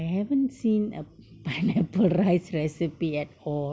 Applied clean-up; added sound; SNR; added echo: none; none; none; none.